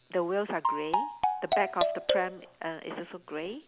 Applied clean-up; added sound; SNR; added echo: none; Marimba, xylophone; -4 dB; none.